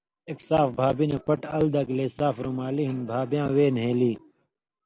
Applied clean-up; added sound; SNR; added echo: none; none; none; none.